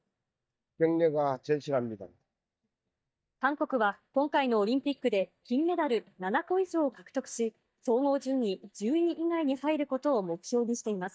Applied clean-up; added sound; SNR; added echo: neural mask model DeepFilterNet 3.